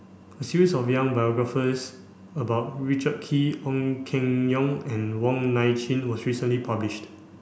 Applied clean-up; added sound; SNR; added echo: none; none; none; none.